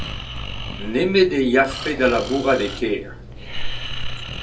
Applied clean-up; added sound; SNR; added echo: none; Breathing; 6 dB; reverberation time 0.2 s.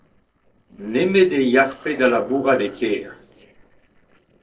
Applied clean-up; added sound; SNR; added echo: neural separator model SepFormer DNS4.